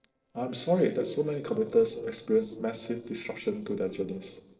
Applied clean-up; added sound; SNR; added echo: neural separator model SepFormer DNS4.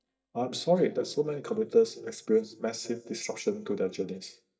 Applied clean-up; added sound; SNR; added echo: neural mask model DeepFilterNet 3.